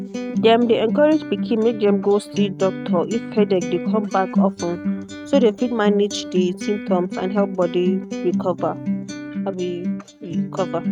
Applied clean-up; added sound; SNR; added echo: neural mask model RNNoise.